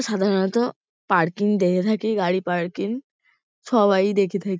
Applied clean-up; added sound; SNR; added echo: none; none; none; none.